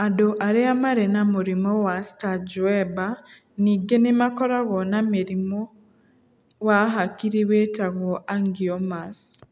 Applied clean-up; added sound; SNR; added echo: none; none; none; none.